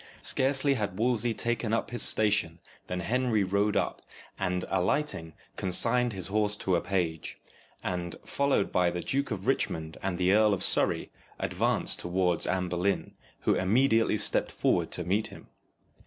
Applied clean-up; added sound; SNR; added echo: none; none; none; none.